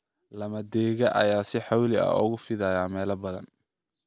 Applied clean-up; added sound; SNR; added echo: none; none; none; none.